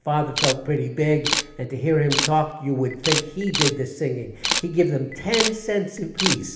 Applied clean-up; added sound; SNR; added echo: none; Camera; 4 dB; reverberation time 1.0 s.